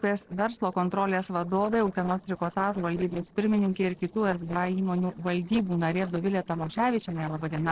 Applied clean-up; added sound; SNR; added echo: neural separator model SepFormer DNS4.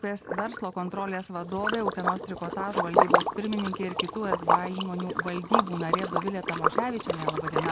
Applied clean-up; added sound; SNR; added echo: none; Liquid; -4 dB; none.